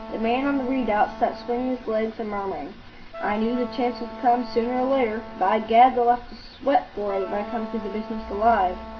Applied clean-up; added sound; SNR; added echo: none; Wind instrument, woodwind instrument; 15 dB; reverberation time 0.4 s.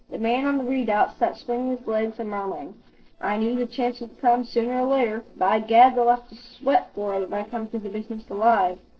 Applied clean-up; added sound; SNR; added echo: neural separator model SepFormer DNS4.